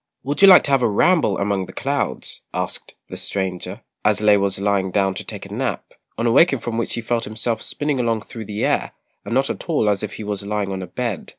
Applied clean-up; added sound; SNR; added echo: none; none; none; none.